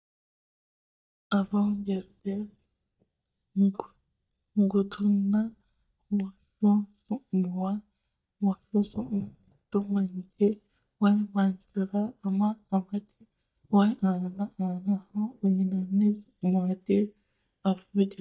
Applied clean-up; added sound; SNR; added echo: neural mask model DeepFilterNet 3.